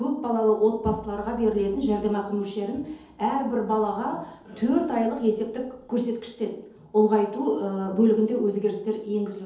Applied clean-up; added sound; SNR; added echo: none; none; none; reverberation time 2.2 s.